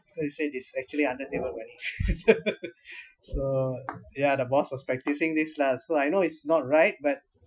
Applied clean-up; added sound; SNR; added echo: classical method Wiener filter.